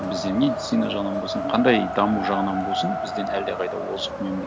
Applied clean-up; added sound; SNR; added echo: none; Wind; 4 dB; none.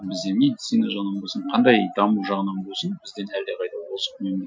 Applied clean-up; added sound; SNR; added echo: classical method Wiener filter.